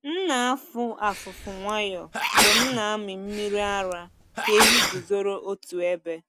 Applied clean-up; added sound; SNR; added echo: none; Sneeze; -2 dB; none.